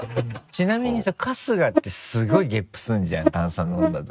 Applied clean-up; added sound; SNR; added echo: neural mask model RNNoise.